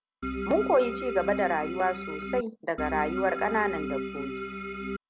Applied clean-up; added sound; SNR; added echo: none; Organ; 4 dB; none.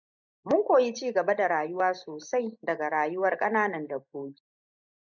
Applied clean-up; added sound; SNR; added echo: neural mask model Resemble Enhance denoiser.